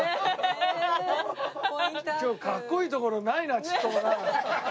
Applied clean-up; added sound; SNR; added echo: none; none; none; none.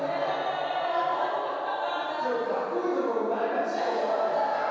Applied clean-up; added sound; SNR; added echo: none; none; none; reverberation time 2.2 s.